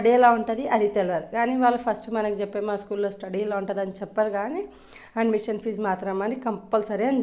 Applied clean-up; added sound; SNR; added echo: none; none; none; none.